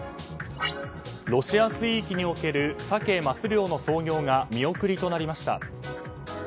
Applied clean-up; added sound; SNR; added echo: none; none; none; none.